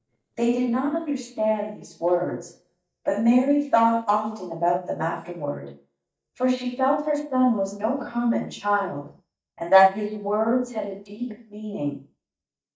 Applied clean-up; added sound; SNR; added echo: neural mask model DeepFilterNet 3.